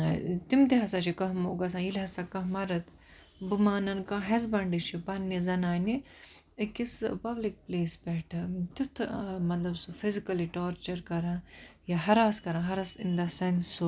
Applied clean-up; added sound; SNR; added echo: none; none; none; none.